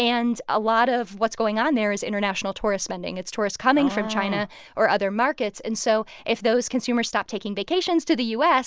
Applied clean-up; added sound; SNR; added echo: none; none; none; none.